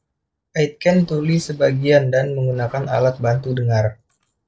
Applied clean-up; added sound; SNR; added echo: neural separator model SepFormer DNS4.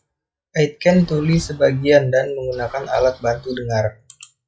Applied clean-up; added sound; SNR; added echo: classical method log-MMSE.